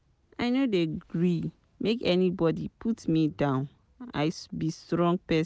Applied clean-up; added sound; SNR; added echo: none; none; none; none.